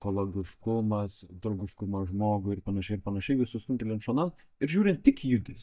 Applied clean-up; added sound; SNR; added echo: neural mask model DeepFilterNet 3.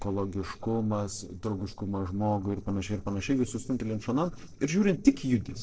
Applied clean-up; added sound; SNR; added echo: neural separator model SepFormer DNS4.